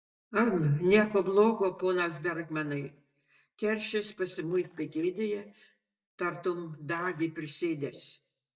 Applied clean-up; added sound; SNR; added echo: neural mask model DeepFilterNet 3.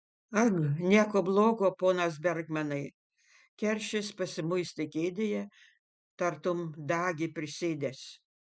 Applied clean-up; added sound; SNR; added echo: none; none; none; none.